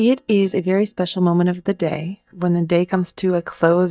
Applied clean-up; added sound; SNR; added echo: neural mask model DeepFilterNet 3.